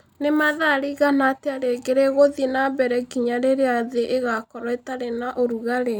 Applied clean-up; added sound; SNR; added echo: none; none; none; none.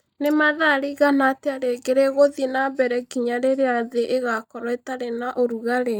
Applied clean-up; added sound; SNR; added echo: neural mask model DeepFilterNet 3.